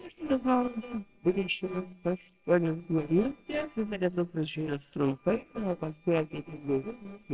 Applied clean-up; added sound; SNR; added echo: neural separator model SepFormer WHAMR!.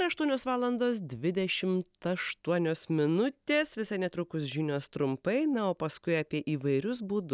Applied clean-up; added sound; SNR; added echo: none; none; none; none.